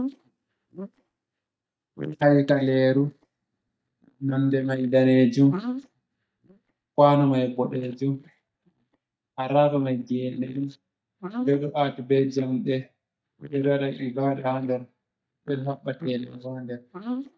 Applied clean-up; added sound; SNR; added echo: neural mask model DeepFilterNet 3.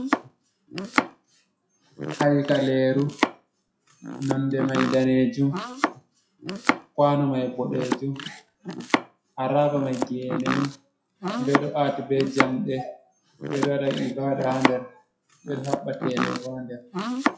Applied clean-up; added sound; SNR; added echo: classical method WPE with log-MMSE.